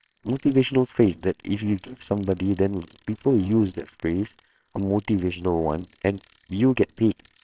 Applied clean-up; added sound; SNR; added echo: neural separator model SepFormer WHAMR!.